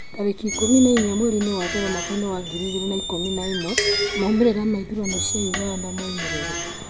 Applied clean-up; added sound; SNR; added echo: none; Squeak + Dishes, pots, and pans; 5 dB; none.